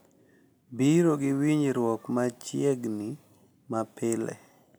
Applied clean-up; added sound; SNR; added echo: none; none; none; none.